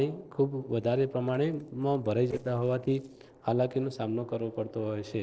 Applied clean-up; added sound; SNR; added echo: neural separator model SepFormer DNS4.